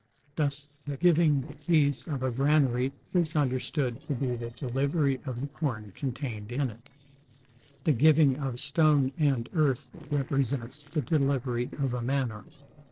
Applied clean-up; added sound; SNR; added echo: neural separator model SepFormer DNS4.